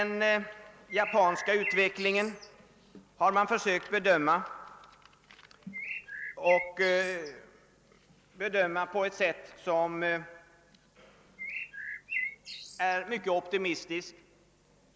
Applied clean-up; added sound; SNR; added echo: none; Bird; 8 dB; none.